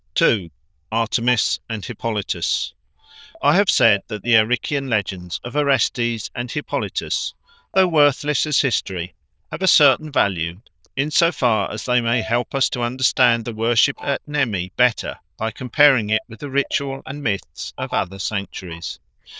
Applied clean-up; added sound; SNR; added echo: neural diffusion model UNIVERSE++.